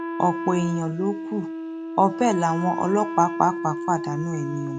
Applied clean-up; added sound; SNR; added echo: none; Wind instrument, woodwind instrument; 6 dB; none.